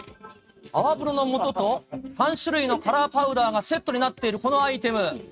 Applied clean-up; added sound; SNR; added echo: neural mask model RNNoise.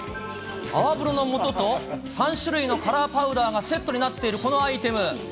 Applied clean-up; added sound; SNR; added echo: none; Wind instrument, woodwind instrument; 18 dB; none.